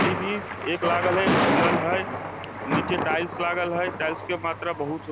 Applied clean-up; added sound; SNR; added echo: none; Thunder; 0 dB; none.